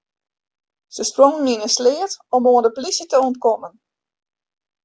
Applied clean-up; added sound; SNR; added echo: none; none; none; none.